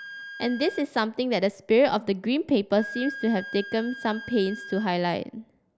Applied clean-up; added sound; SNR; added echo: none; Wind instrument, woodwind instrument; 15 dB; none.